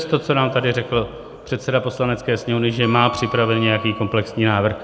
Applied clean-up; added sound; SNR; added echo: none; Wind instrument, woodwind instrument; 13 dB; none.